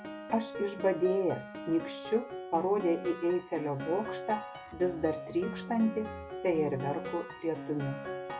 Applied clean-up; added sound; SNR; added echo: none; Piano; 8 dB; none.